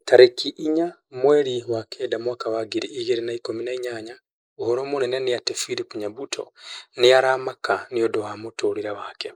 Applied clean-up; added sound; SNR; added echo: neural mask model Resemble Enhance denoiser.